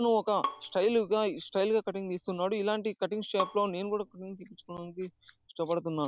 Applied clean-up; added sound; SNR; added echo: none; Bowed string instrument; 12 dB; none.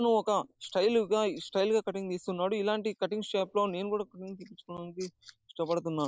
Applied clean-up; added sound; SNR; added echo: neural mask model Resemble Enhance denoiser.